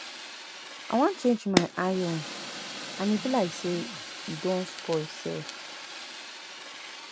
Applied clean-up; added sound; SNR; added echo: none; Fire; 6 dB; none.